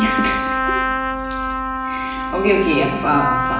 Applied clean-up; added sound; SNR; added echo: none; Trumpet; 0 dB; reverberation time 0.7 s.